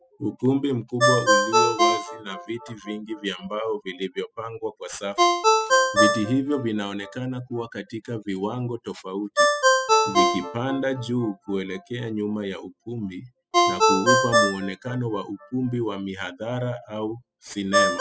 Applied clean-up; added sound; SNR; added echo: classical method spectral subtraction.